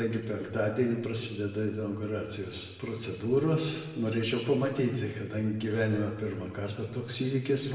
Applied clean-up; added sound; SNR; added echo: none; none; none; reverberation time 1.2 s.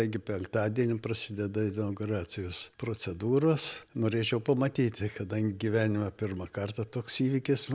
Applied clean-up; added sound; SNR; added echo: none; none; none; none.